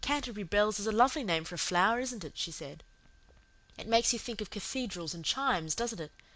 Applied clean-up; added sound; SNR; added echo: none; none; none; none.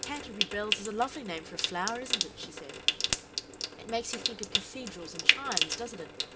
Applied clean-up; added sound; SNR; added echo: none; Trickle, dribble / Sink (filling or washing) / Water tap, faucet; -5 dB; reverberation time 0.3 s.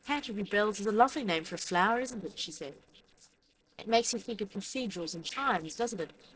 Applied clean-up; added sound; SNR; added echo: neural separator model SepFormer DNS4.